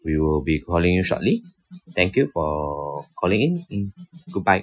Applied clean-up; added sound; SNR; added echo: classical method Wiener filter.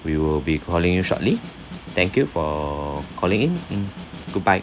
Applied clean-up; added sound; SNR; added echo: none; Snare drum; 16 dB; none.